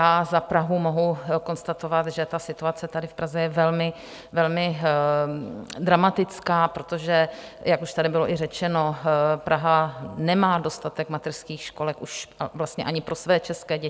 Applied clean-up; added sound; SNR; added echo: none; none; none; none.